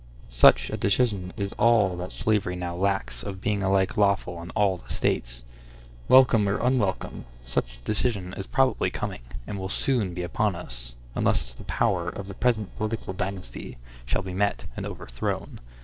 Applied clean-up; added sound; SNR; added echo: neural separator model SepFormer DNS4.